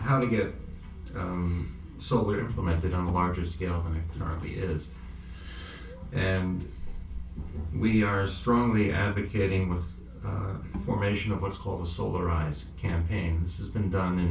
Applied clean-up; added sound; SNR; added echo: none; Bowed string instrument; 14 dB; reverberation time 0.2 s.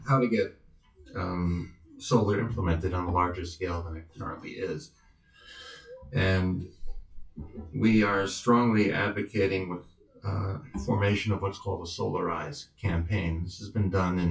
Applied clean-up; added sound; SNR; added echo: classical method WPE with log-MMSE.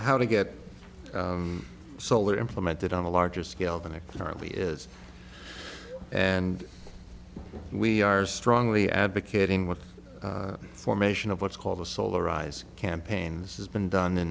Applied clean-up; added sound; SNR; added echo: none; none; none; none.